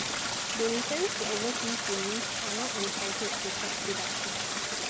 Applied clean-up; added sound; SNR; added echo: none; Stream; -4 dB; none.